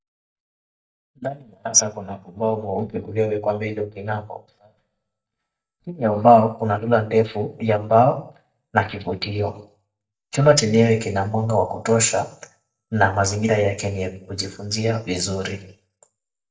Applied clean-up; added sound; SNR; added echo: neural mask model DeepFilterNet 3.